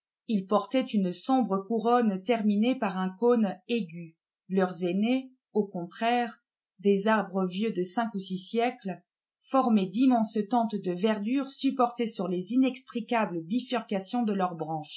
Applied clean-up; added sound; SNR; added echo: none; none; none; none.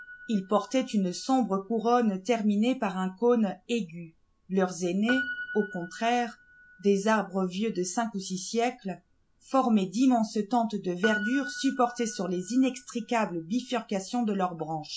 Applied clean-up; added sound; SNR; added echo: none; Piano; 15 dB; none.